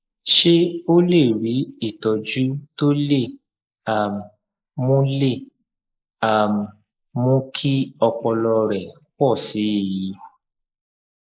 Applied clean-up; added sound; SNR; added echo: neural mask model Resemble Enhance denoiser.